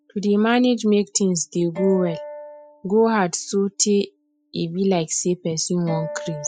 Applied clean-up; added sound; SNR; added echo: classical method spectral subtraction.